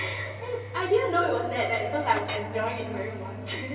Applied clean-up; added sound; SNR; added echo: none; Chink, clink; 16 dB; reverberation time 2.8 s.